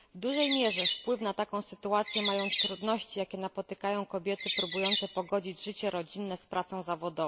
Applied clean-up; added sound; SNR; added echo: none; Bird; -3 dB; none.